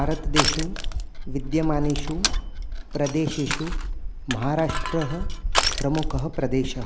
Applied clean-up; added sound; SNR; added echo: none; Crushing; -1 dB; none.